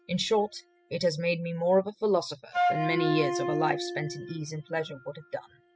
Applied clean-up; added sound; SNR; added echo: classical method spectral subtraction.